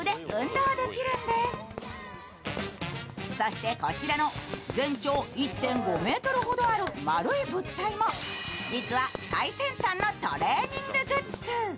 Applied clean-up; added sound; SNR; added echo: none; Knock + Fireworks; 14 dB; none.